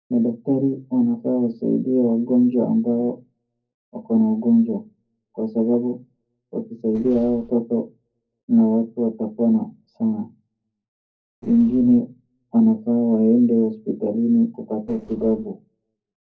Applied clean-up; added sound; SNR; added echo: neural separator model SepFormer DNS4.